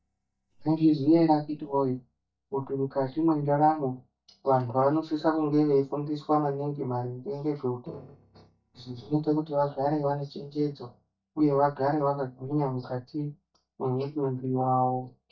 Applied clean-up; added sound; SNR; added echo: neural mask model DeepFilterNet 3.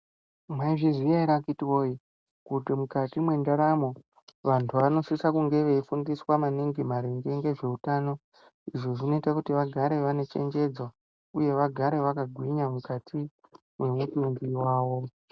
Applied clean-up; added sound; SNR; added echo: none; none; none; none.